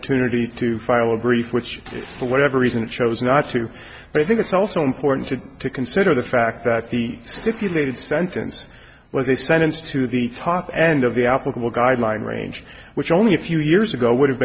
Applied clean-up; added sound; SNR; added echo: none; none; none; none.